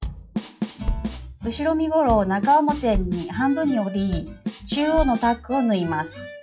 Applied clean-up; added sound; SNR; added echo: classical method WPE with log-MMSE.